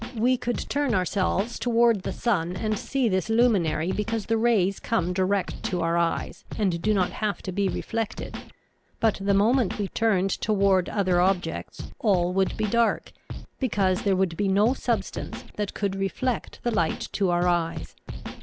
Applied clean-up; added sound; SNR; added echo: none; Scratching (performance technique); 11 dB; none.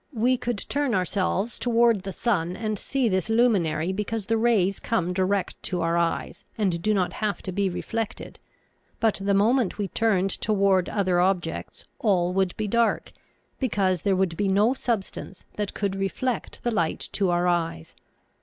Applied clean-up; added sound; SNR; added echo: none; none; none; none.